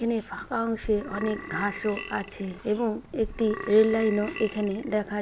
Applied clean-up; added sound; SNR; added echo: none; Burping, eructation; 13 dB; none.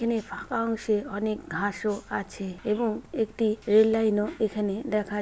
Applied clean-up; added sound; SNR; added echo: none; none; none; none.